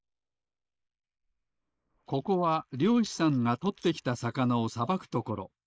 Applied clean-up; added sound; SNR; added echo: neural mask model Resemble Enhance denoiser.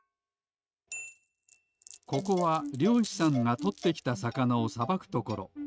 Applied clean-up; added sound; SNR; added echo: neural mask model RNNoise.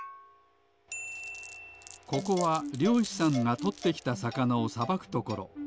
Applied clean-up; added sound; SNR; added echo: none; Glass; 19 dB; none.